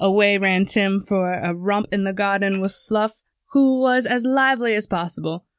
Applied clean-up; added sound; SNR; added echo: none; Dishes, pots, and pans / Glass; 19 dB; none.